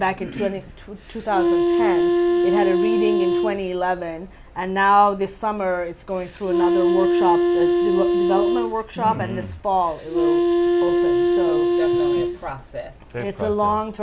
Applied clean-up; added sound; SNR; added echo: none; Wind instrument, woodwind instrument; -4 dB; none.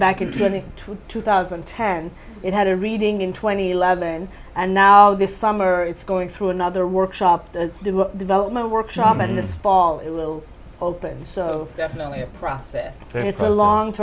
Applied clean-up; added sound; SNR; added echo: none; none; none; none.